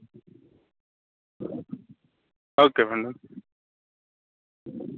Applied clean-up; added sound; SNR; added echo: none; none; none; none.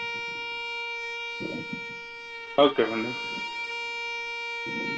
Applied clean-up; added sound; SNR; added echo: none; Bowed string instrument; 3 dB; reverberation time 2.7 s.